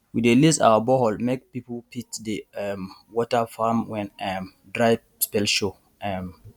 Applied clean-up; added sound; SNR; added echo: none; none; none; none.